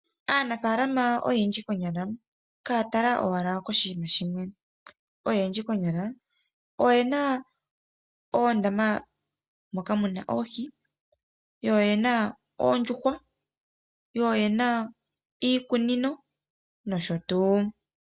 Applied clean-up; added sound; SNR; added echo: none; none; none; none.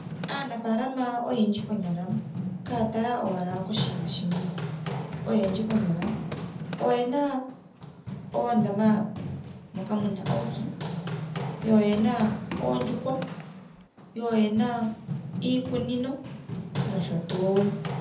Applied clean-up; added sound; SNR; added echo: none; Run; 6 dB; reverberation time 0.7 s.